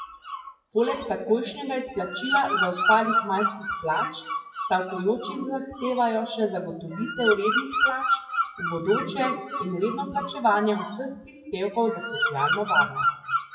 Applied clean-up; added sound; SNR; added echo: classical method WPE with log-MMSE.